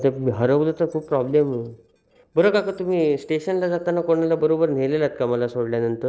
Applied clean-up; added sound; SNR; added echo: neural separator model SepFormer DNS4.